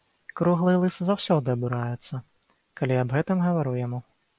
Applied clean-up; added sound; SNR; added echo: none; none; none; none.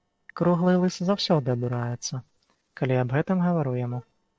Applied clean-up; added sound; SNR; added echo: neural separator model SepFormer DNS4.